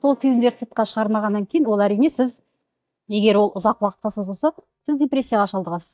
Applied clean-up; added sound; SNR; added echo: neural mask model DeepFilterNet 3.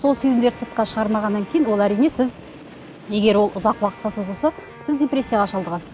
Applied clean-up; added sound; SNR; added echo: none; Train + Guitar; 18 dB; none.